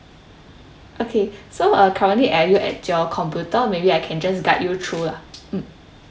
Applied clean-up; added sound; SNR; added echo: none; none; none; none.